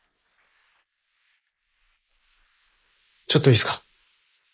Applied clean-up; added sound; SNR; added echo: neural mask model Resemble Enhance denoiser.